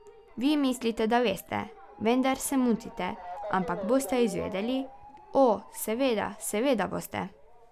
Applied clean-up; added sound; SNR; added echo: none; Motor vehicle (road) / Siren; 16 dB; none.